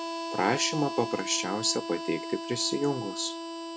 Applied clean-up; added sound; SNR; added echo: none; Harmonica; 6 dB; none.